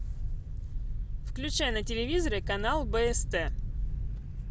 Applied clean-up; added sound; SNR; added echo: none; none; none; none.